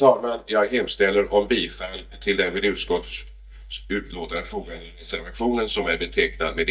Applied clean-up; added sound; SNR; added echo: neural mask model DeepFilterNet 3.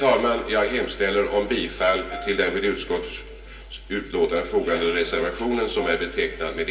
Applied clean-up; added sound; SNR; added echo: none; Brass instrument; 17 dB; reverberation time 0.3 s.